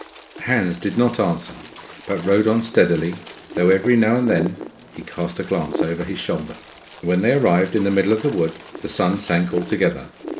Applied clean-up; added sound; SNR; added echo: none; Wind; 14 dB; reverberation time 1.9 s.